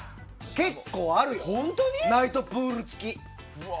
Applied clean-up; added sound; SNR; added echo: none; none; none; none.